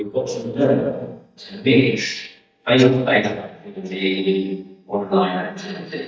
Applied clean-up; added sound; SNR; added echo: neural mask model DeepFilterNet 3.